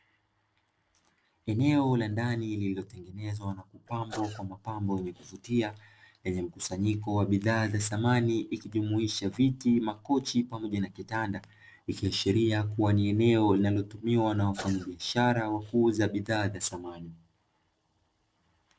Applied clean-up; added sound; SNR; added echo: neural separator model SepFormer DNS4.